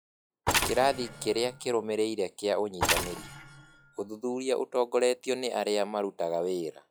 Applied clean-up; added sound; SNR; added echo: classical method log-MMSE.